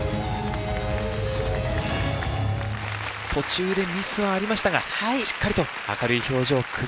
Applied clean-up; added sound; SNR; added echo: none; none; none; none.